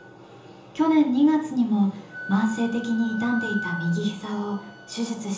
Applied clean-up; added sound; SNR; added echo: none; Wind instrument, woodwind instrument; 14 dB; reverberation time 0.6 s.